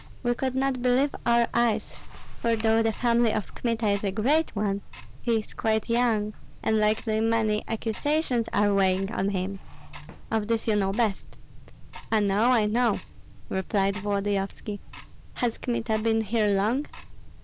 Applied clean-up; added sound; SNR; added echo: none; Tick-tock; 11 dB; none.